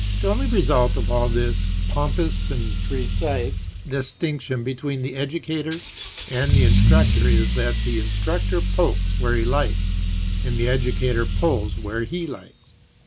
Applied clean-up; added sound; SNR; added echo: none; Engine starting / Accelerating, revving, vroom / Car; -4 dB; none.